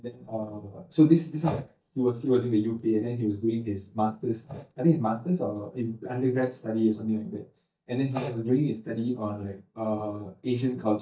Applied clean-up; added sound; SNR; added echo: neural mask model DeepFilterNet 3.